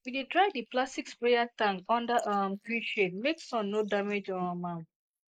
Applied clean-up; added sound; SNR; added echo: neural mask model Resemble Enhance denoiser.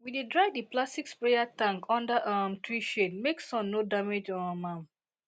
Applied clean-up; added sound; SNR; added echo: none; none; none; none.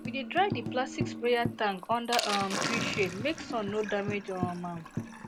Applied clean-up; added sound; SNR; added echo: none; Sink (filling or washing) + Tambourine; 5 dB; none.